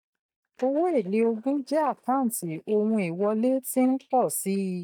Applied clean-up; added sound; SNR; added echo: neural mask model DeepFilterNet 3.